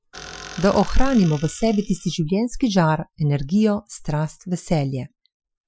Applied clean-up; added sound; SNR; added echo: classical method Wiener filter.